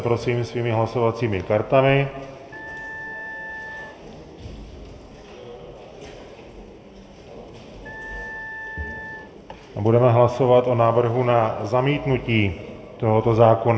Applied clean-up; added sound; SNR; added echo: none; Wind instrument, woodwind instrument; 15 dB; reverberation time 1.0 s.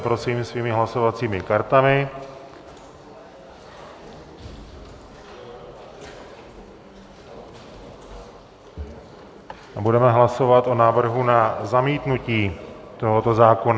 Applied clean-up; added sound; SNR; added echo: none; none; none; none.